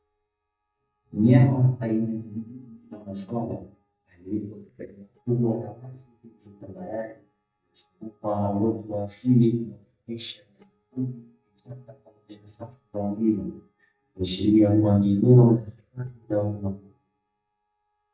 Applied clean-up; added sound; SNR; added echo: neural mask model DeepFilterNet 3.